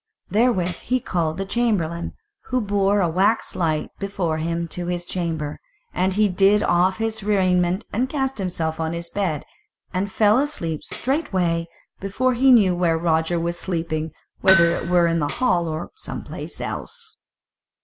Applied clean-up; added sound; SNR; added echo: none; Tambourine + Hammer; 10 dB; none.